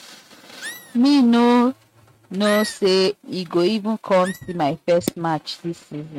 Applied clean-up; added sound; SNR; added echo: neural mask model RNNoise.